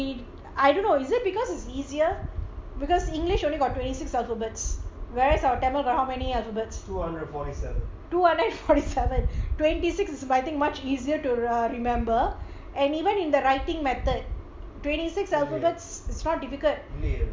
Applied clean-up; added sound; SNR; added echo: none; none; none; none.